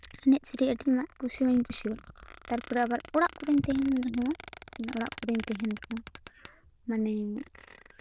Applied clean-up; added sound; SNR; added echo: neural diffusion model UNIVERSE++.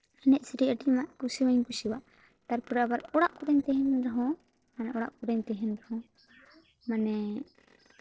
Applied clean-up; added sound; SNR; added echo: neural separator model SepFormer DNS4.